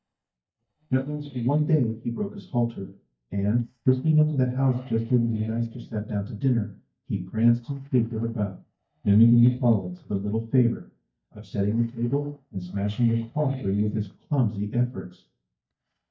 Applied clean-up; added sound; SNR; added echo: neural mask model DeepFilterNet 3.